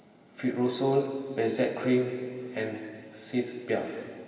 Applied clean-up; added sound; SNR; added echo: none; Chime; 16 dB; reverberation time 2.6 s.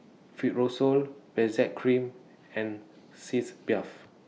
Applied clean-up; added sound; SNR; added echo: none; none; none; none.